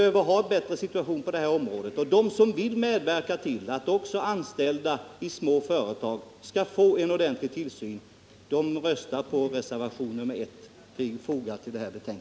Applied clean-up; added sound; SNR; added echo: none; none; none; none.